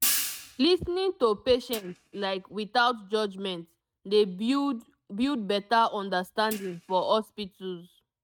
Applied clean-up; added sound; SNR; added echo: neural mask model RNNoise.